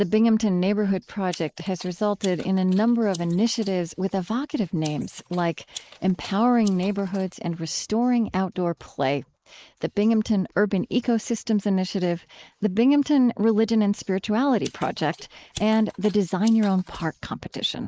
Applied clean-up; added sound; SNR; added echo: neural mask model Resemble Enhance denoiser.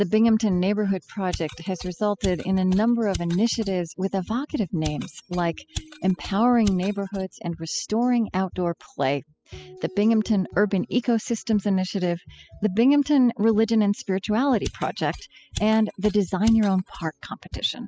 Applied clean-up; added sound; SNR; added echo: classical method spectral subtraction.